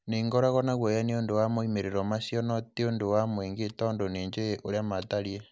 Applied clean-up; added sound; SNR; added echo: none; none; none; none.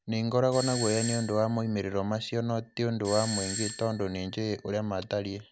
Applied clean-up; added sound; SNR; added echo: none; Doorbell; 10 dB; none.